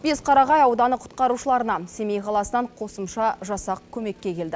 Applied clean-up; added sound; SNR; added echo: none; none; none; none.